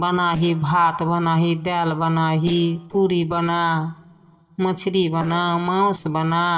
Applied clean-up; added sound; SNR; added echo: neural separator model SepFormer DNS4.